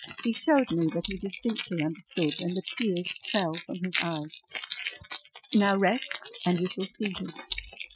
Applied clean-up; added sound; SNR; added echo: classical method Wiener filter.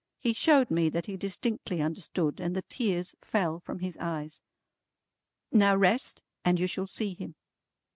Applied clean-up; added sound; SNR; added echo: none; none; none; none.